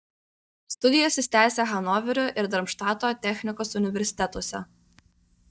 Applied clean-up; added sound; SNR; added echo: neural mask model DeepFilterNet 3.